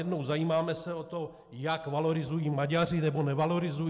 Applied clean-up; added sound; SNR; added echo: none; none; none; none.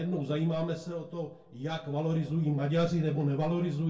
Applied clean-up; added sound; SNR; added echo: none; none; none; reverberation time 0.2 s.